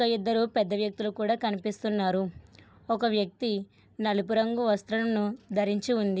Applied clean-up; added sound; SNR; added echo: none; none; none; none.